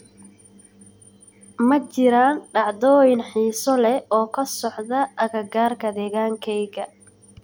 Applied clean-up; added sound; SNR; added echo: none; none; none; none.